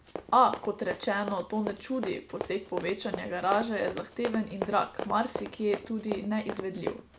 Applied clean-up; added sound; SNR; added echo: none; Run; 9 dB; none.